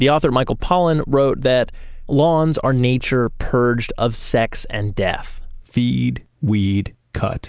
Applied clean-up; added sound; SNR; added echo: none; none; none; none.